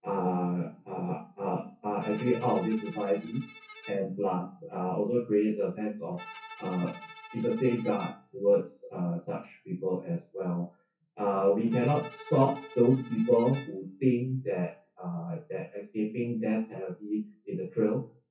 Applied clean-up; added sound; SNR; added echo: classical method WPE with log-MMSE.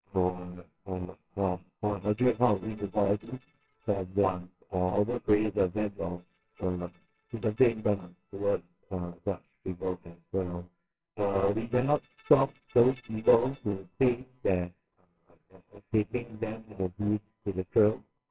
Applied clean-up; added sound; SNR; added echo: neural separator model SepFormer WHAMR!.